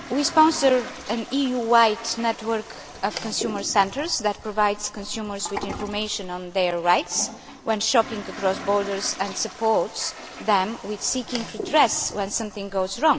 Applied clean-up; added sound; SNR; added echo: none; Toilet flush; 13 dB; none.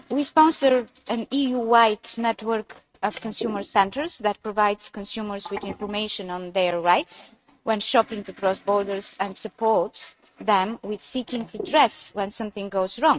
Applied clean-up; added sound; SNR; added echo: neural mask model RNNoise.